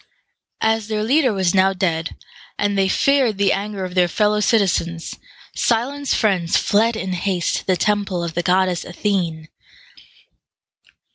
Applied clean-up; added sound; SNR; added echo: none; none; none; none.